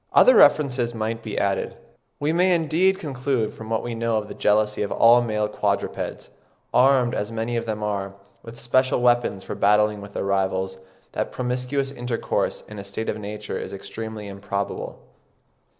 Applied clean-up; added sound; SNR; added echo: none; none; none; none.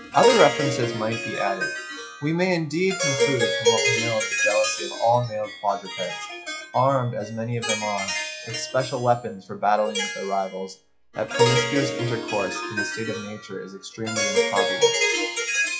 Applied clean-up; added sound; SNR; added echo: classical method WPE with log-MMSE.